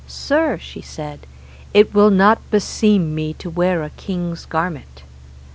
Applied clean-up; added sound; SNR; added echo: none; none; none; none.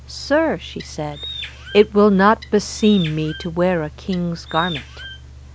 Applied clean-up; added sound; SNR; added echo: none; Bird; 16 dB; none.